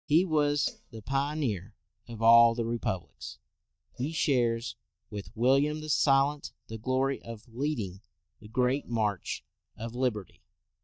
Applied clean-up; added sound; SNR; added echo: neural mask model DeepFilterNet 3.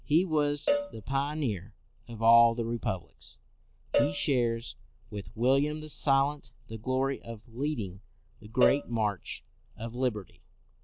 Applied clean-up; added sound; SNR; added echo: none; Cowbell; 6 dB; none.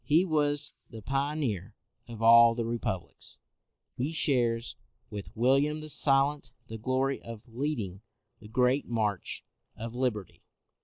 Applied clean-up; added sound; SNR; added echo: neural mask model Resemble Enhance denoiser.